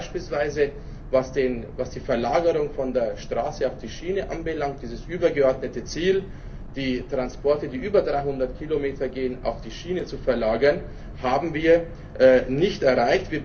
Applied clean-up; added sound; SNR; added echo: none; Boat, Water vehicle; 13 dB; reverberation time 0.3 s.